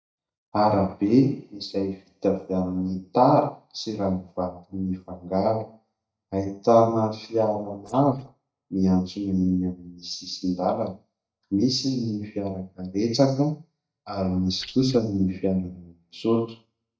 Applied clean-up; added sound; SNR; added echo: neural mask model DeepFilterNet 3.